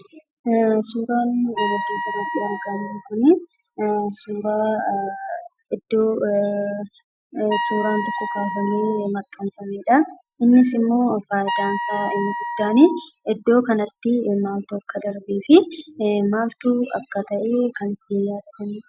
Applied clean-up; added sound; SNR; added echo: classical method Wiener filter.